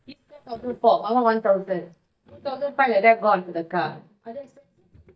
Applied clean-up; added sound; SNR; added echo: neural mask model DeepFilterNet 3.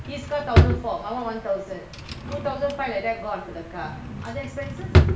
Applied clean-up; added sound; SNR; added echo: none; Drawer open or close; -5 dB; reverberation time 0.6 s.